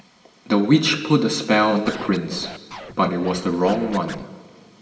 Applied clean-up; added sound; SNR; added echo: none; Scratching (performance technique); 16 dB; reverberation time 2.2 s.